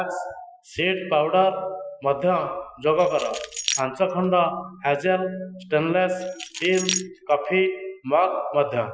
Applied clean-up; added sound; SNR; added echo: classical method Wiener filter.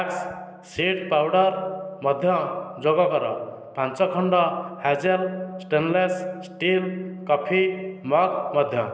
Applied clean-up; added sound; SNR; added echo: none; none; none; none.